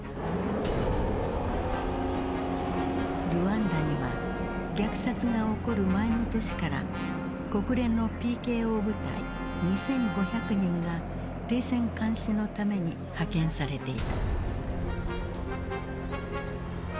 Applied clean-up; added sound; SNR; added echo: none; none; none; none.